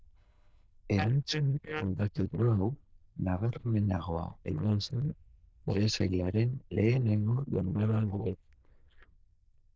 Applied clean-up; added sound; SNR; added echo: neural diffusion model UNIVERSE++.